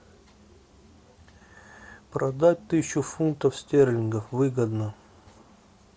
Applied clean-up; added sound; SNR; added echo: none; none; none; none.